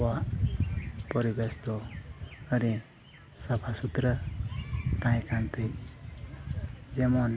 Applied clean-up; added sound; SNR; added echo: none; none; none; none.